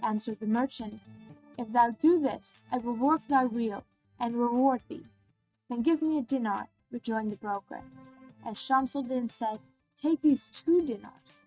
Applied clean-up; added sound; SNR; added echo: neural mask model RNNoise.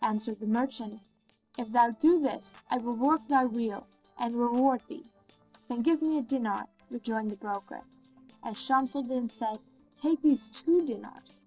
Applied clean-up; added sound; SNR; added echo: neural separator model SepFormer DNS4.